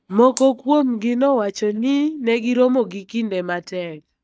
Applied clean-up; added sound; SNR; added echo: neural mask model DeepFilterNet 3.